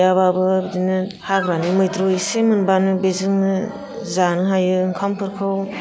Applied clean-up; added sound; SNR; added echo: none; Wind instrument, woodwind instrument; 18 dB; none.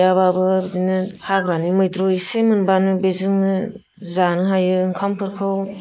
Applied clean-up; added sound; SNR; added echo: neural mask model Resemble Enhance denoiser.